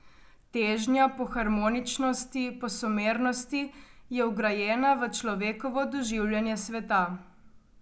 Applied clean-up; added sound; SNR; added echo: none; none; none; none.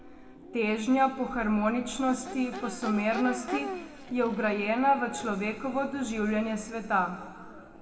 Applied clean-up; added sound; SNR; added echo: none; Crowd / Race car, auto racing / Accelerating, revving, vroom; 14 dB; reverberation time 2.1 s.